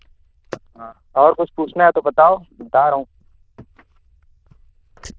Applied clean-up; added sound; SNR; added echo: neural diffusion model UNIVERSE++.